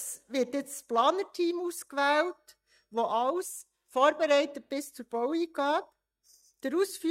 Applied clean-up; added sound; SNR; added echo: neural mask model DeepFilterNet 3.